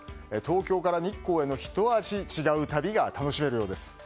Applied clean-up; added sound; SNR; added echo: none; none; none; none.